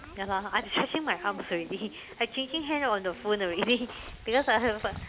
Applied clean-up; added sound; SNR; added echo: none; Bird vocalization, bird call, bird song; 16 dB; none.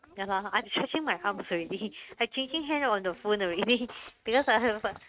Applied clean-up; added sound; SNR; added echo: neural mask model RNNoise.